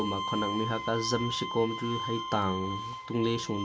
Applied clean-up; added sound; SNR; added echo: none; Bowed string instrument; 5 dB; none.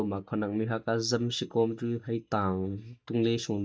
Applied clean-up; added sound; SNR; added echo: neural mask model DeepFilterNet 3.